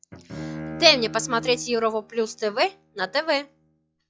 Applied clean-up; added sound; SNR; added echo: classical method log-MMSE.